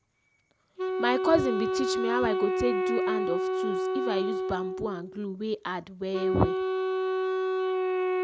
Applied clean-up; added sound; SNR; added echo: none; Wind instrument, woodwind instrument; -3 dB; none.